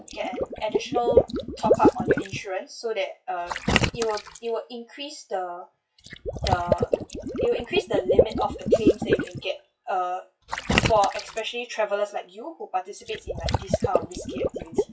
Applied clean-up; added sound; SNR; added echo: classical method WPE with log-MMSE.